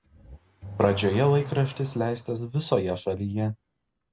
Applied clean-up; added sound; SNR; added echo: none; Accelerating, revving, vroom / Car; 16 dB; none.